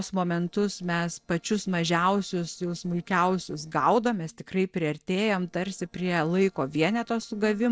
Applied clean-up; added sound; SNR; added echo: neural separator model SepFormer DNS4.